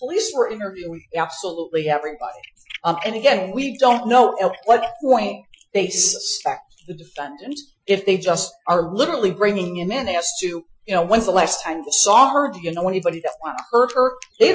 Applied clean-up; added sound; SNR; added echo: classical method Wiener filter.